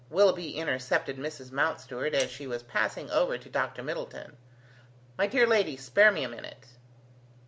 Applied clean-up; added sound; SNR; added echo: none; Cutlery, silverware; 15 dB; none.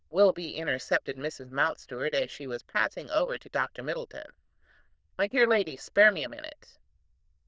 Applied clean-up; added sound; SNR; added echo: neural diffusion model UNIVERSE++.